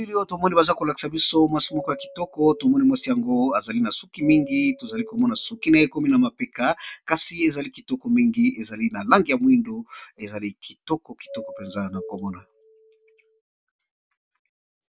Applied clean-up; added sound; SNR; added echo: none; Doorbell; 17 dB; none.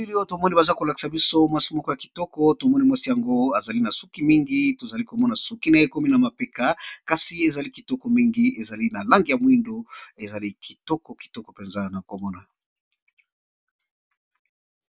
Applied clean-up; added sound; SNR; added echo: none; none; none; none.